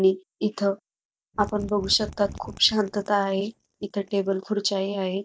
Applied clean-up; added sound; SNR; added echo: neural mask model DeepFilterNet 3.